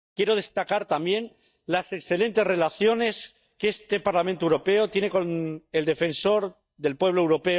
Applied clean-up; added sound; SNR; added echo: neural mask model DeepFilterNet 3.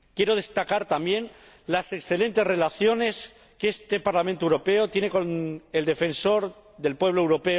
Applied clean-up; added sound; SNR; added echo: none; none; none; none.